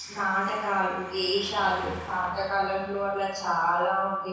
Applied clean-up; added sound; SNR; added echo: none; Car passing by; 18 dB; reverberation time 1.1 s.